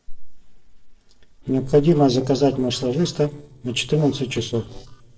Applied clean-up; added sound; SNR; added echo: neural separator model SepFormer DNS4.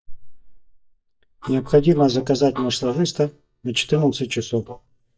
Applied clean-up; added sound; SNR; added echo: neural mask model DeepFilterNet 3.